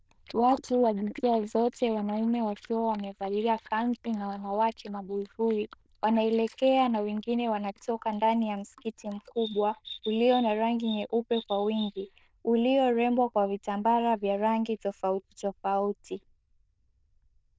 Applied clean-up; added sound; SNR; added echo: neural diffusion model UNIVERSE++.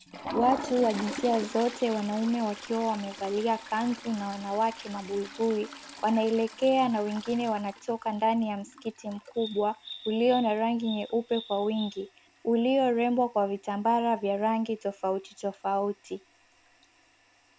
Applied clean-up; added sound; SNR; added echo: none; Toilet flush + Bird vocalization, bird call, bird song; 15 dB; none.